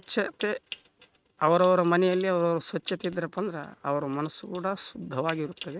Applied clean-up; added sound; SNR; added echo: neural mask model RNNoise.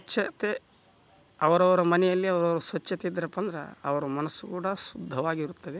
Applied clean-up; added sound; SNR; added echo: none; none; none; none.